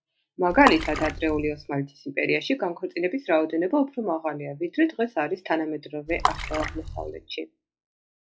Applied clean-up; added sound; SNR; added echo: classical method log-MMSE.